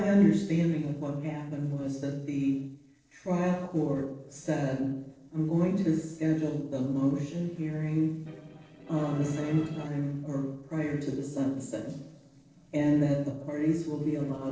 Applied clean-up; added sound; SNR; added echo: neural separator model SepFormer DNS4.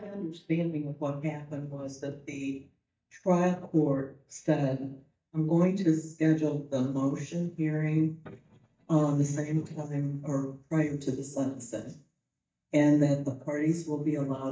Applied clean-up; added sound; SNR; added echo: neural mask model DeepFilterNet 3.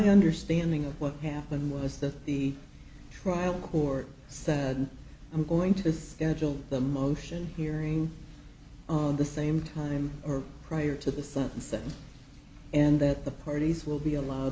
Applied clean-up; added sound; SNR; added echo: none; none; none; none.